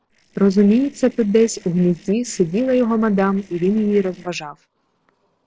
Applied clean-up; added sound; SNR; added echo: neural separator model SepFormer DNS4.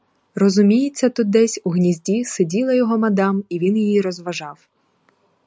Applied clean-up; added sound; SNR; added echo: none; none; none; none.